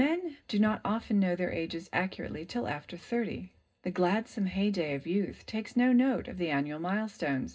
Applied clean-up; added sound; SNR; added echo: none; none; none; reverberation time 0.2 s.